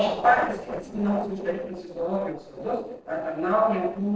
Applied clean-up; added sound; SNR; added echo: neural separator model SepFormer DNS4.